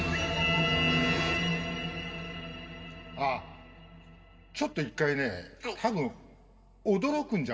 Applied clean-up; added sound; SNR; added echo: none; Bass guitar; 19 dB; reverberation time 1.9 s.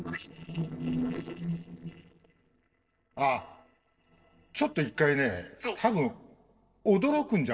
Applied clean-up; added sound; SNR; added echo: neural separator model SepFormer DNS4.